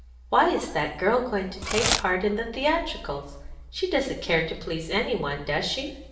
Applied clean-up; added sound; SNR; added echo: none; Packing tape, duct tape / Tearing; 6 dB; reverberation time 0.9 s.